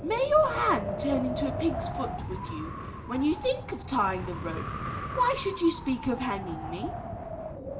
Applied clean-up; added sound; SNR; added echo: none; Wind; 6 dB; reverberation time 0.4 s.